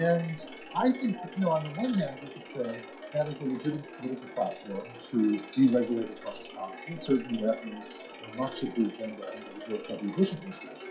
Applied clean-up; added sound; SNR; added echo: classical method WPE with log-MMSE.